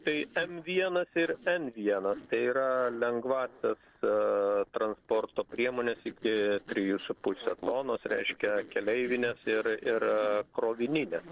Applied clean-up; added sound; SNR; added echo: neural separator model SepFormer DNS4.